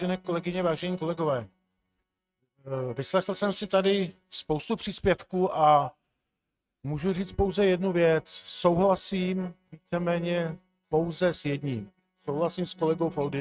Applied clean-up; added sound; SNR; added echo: neural mask model RNNoise.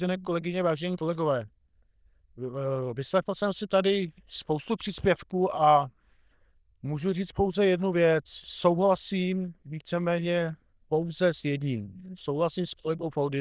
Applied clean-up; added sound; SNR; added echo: neural diffusion model UNIVERSE++.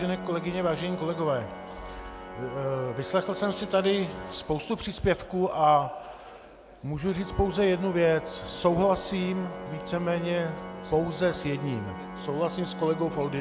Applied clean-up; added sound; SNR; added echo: none; Organ; 12 dB; none.